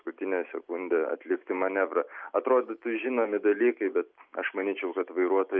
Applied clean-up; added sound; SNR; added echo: none; none; none; none.